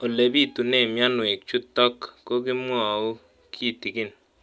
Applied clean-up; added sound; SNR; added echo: none; none; none; none.